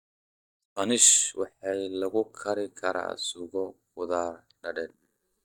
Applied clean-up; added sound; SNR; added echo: neural mask model DeepFilterNet 3.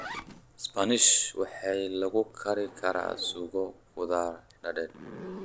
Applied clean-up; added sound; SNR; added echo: none; Zipper (clothing); 18 dB; none.